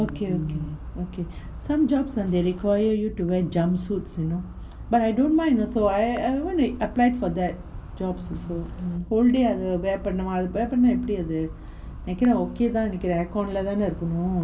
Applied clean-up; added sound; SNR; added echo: none; Insect; 19 dB; reverberation time 0.2 s.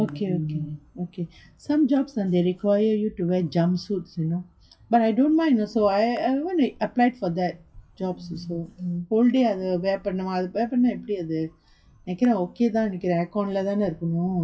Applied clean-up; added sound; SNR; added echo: classical method WPE with log-MMSE.